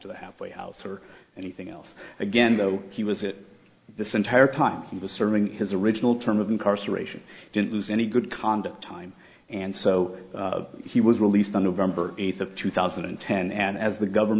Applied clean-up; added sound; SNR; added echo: none; none; none; none.